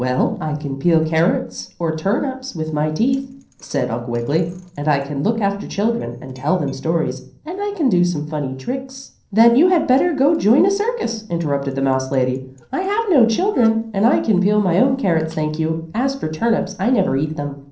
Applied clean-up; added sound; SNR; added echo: neural separator model SepFormer DNS4.